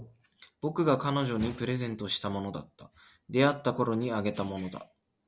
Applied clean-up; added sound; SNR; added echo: none; none; none; none.